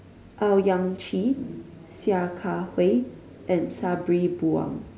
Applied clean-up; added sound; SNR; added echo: none; none; none; none.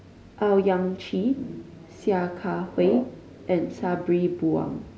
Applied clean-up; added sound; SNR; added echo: none; Brass instrument; 10 dB; none.